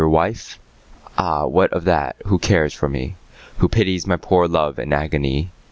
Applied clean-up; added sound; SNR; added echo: none; none; none; none.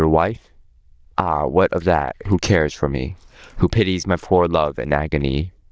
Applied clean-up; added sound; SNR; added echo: neural diffusion model UNIVERSE++.